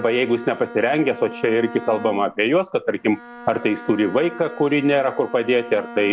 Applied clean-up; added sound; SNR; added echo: none; Bowed string instrument; 16 dB; none.